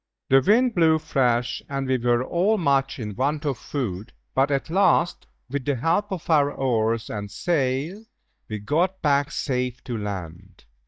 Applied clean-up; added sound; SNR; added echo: neural mask model DeepFilterNet 3.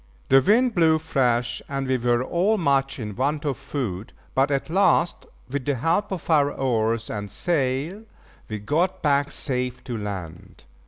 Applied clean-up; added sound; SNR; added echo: none; none; none; none.